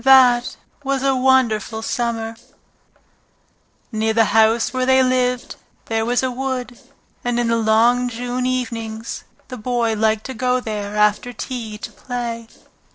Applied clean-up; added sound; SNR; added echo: neural separator model SepFormer DNS4.